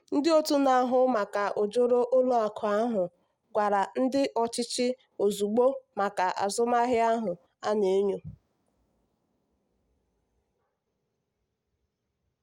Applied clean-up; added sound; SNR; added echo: none; none; none; none.